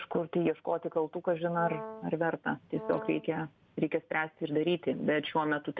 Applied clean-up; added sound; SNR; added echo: none; Brass instrument; 12 dB; none.